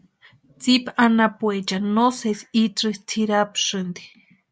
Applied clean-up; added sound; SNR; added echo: none; none; none; none.